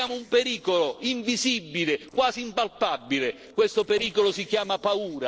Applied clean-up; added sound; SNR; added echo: neural separator model SepFormer DNS4.